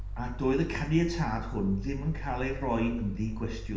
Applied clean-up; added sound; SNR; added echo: none; Mechanical fan; 7 dB; reverberation time 0.6 s.